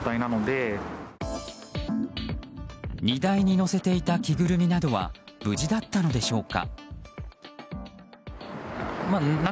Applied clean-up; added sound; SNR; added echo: none; none; none; none.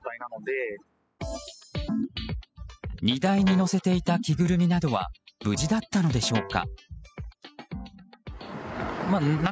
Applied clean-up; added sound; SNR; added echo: classical method spectral subtraction.